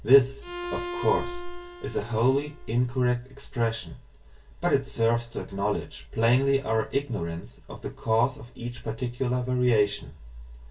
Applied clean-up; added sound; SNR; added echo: none; Bowed string instrument; 11 dB; reverberation time 0.2 s.